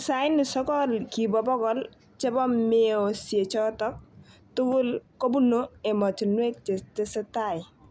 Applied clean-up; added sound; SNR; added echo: none; none; none; none.